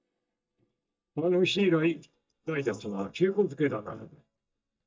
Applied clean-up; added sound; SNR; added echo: neural mask model DeepFilterNet 3.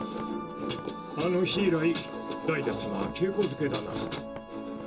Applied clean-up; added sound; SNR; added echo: none; Squeak; 19 dB; reverberation time 0.2 s.